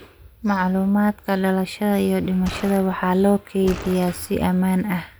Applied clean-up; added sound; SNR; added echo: none; Gunshot, gunfire; 14 dB; none.